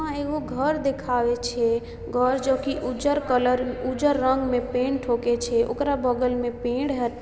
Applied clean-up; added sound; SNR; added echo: none; none; none; none.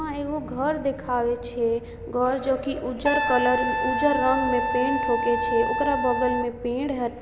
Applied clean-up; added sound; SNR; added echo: none; Trumpet; 1 dB; none.